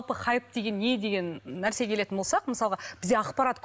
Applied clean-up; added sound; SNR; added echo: none; none; none; none.